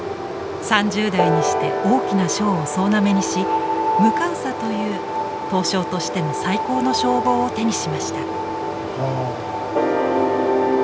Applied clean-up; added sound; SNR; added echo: none; Stream; 12 dB; none.